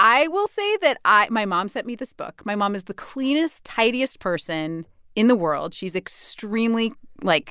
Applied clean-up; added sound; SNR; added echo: none; none; none; none.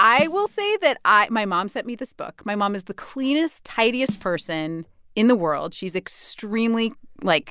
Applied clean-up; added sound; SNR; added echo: none; Snare drum; 16 dB; none.